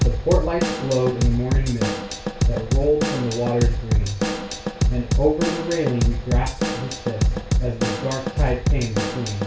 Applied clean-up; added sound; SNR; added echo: none; Drum / Drum kit; -3 dB; reverberation time 0.2 s.